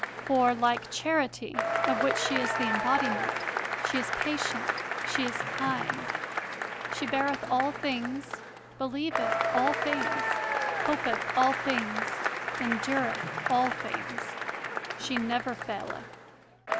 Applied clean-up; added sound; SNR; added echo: none; Applause / Crowd / Cheering; 0 dB; none.